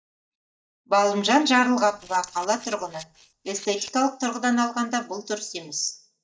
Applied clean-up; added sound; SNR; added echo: neural mask model DeepFilterNet 3.